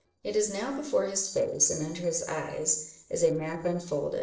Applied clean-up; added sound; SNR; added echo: neural separator model SepFormer DNS4.